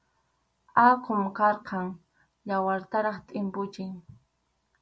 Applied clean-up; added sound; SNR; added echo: none; none; none; none.